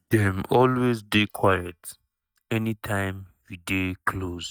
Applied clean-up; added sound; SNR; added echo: neural mask model DeepFilterNet 3.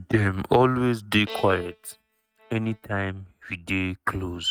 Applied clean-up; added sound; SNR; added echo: neural mask model RNNoise.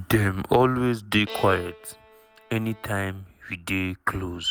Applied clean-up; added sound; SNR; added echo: none; Bowed string instrument; 16 dB; none.